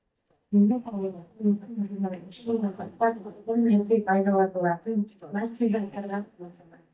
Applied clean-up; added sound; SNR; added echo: neural mask model DeepFilterNet 3.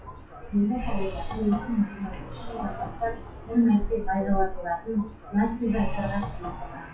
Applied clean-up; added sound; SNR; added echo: classical method WPE with log-MMSE.